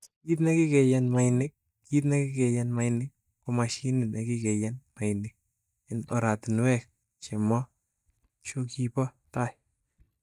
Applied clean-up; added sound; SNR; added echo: neural mask model DeepFilterNet 3.